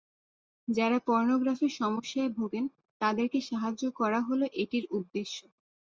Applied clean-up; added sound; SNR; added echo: none; none; none; none.